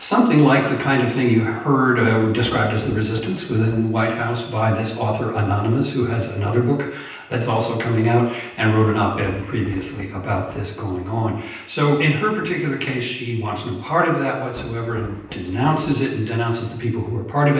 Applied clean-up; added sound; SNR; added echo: none; Thunder; 18 dB; reverberation time 0.9 s.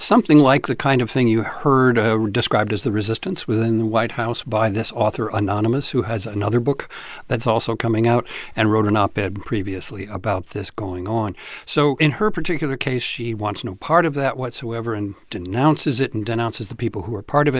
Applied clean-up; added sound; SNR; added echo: none; none; none; none.